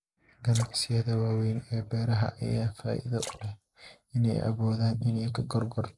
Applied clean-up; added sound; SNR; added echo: neural mask model Resemble Enhance denoiser.